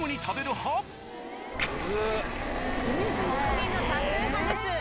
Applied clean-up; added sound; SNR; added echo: none; Liquid; 2 dB; none.